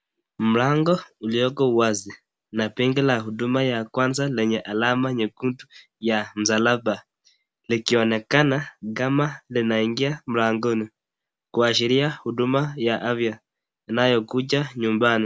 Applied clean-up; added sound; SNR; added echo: none; none; none; none.